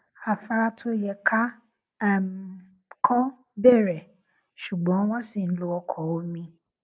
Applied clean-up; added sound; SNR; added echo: none; none; none; none.